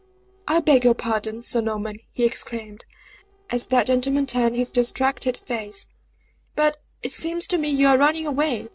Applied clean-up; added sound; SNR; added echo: neural separator model SepFormer DNS4.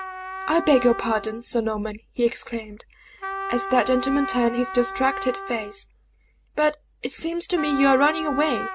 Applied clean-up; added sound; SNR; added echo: none; Trumpet; 9 dB; none.